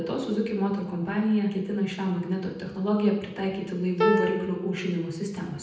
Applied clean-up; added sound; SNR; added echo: none; Piano; 1 dB; reverberation time 0.8 s.